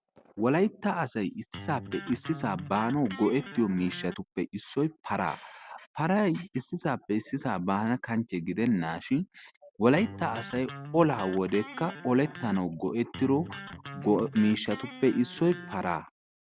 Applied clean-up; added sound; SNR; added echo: none; Electric guitar; 13 dB; none.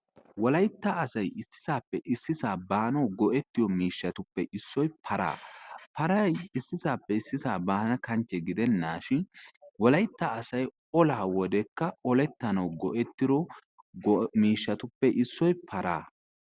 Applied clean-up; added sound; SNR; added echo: none; none; none; none.